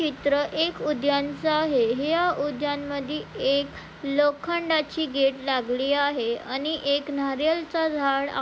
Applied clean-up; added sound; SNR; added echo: none; none; none; none.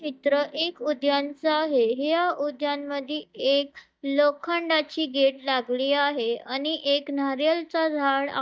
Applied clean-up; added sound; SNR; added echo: neural mask model DeepFilterNet 3.